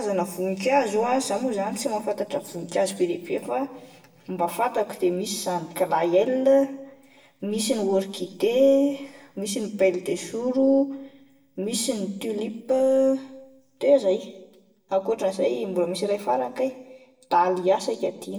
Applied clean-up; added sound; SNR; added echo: none; none; none; reverberation time 0.7 s.